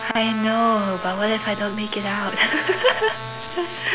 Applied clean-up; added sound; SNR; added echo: none; Trumpet; 11 dB; none.